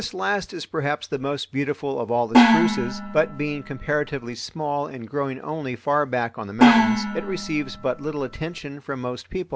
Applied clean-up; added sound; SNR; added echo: none; Gong; -4 dB; none.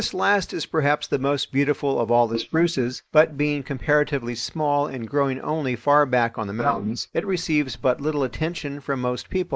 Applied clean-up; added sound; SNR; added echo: neural mask model Resemble Enhance denoiser.